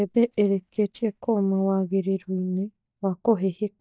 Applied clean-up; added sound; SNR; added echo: neural mask model DeepFilterNet 3.